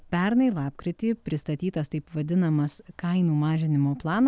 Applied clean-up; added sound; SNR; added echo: none; none; none; none.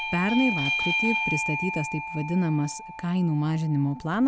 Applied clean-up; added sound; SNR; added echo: none; Bell / Doorbell; 4 dB; none.